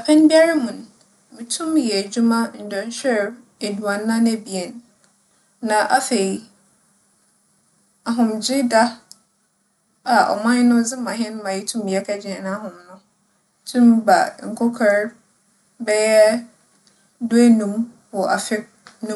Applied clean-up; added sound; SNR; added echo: none; none; none; none.